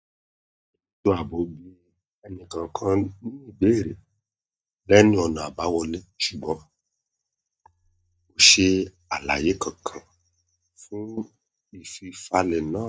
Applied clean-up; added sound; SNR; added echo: neural mask model DeepFilterNet 3.